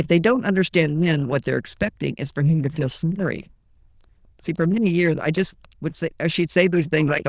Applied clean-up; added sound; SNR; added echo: neural diffusion model UNIVERSE++.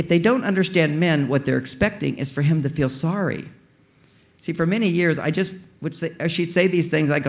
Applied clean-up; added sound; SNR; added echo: none; none; none; none.